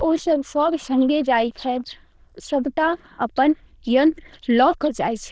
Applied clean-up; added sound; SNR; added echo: neural diffusion model UNIVERSE++.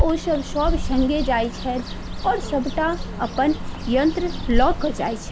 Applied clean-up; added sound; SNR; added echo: none; Bird; 2 dB; none.